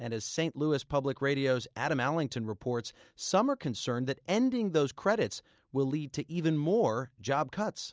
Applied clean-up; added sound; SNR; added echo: none; none; none; none.